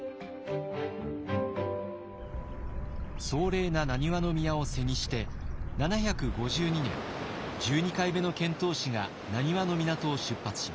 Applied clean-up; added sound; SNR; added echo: none; none; none; none.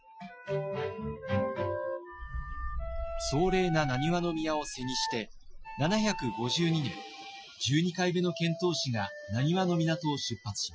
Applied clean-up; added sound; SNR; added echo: classical method Wiener filter.